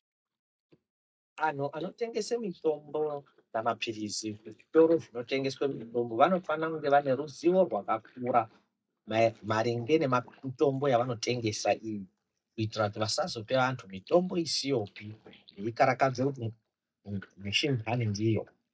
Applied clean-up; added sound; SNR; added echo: neural mask model DeepFilterNet 3.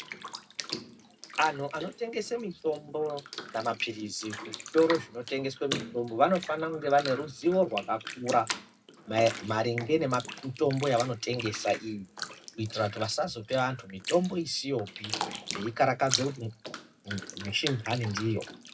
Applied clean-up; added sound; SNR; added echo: none; Bathtub (filling or washing); 10 dB; reverberation time 0.2 s.